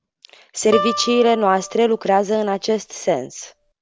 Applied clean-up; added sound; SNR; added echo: none; Guitar; 10 dB; none.